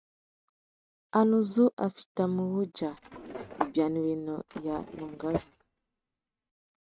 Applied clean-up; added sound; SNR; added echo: neural mask model RNNoise.